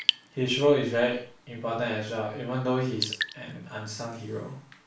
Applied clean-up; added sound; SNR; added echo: none; Raindrop / Drip; 8 dB; reverberation time 0.3 s.